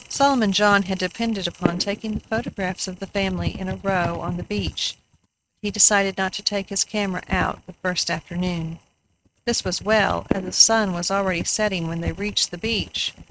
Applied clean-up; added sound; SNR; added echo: neural mask model RNNoise.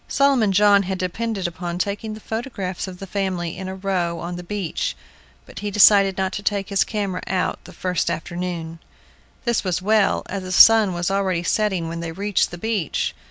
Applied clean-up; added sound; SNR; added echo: none; none; none; none.